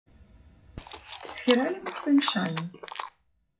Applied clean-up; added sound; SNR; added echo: classical method WPE with log-MMSE.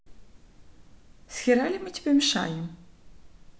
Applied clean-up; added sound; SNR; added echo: none; none; none; none.